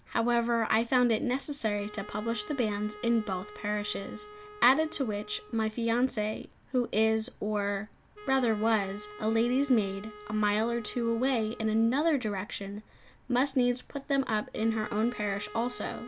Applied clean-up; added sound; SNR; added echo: none; Wind instrument, woodwind instrument; 19 dB; none.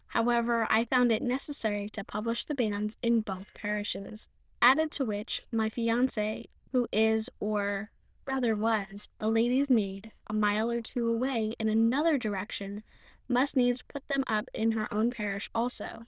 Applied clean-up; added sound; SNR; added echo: neural diffusion model UNIVERSE++.